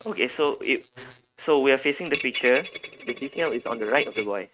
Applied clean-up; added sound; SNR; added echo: neural mask model RNNoise.